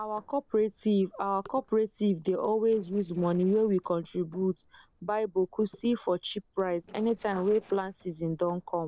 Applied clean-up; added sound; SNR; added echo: neural separator model SepFormer DNS4.